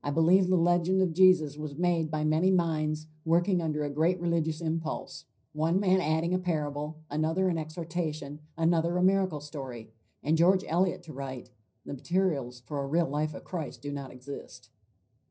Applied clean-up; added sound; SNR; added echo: none; none; none; reverberation time 0.4 s.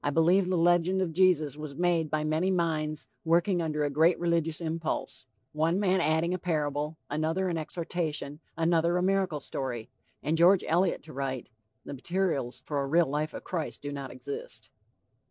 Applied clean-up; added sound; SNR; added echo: none; none; none; none.